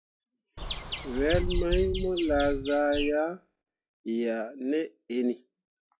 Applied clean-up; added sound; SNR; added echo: classical method log-MMSE.